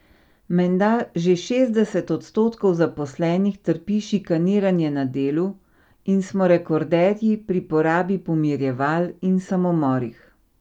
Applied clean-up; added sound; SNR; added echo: none; none; none; none.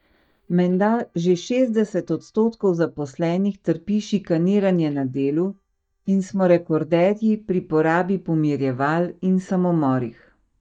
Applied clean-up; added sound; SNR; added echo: neural mask model DeepFilterNet 3.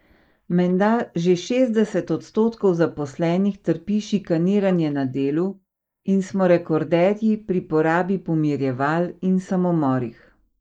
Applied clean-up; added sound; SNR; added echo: neural mask model Resemble Enhance denoiser.